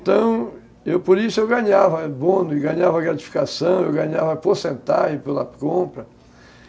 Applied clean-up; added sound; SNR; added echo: none; none; none; none.